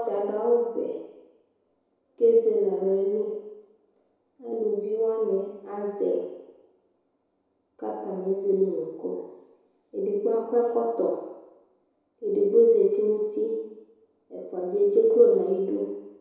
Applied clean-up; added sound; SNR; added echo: none; none; none; reverberation time 1.0 s.